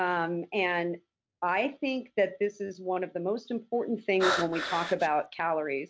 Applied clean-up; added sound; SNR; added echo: none; Breathing; 3 dB; none.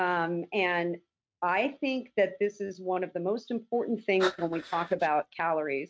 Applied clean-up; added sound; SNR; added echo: neural mask model RNNoise.